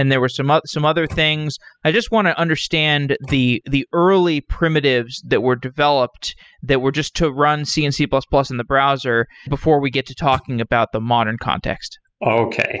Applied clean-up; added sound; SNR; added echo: classical method spectral subtraction.